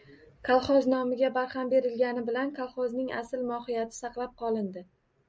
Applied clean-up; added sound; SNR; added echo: none; none; none; none.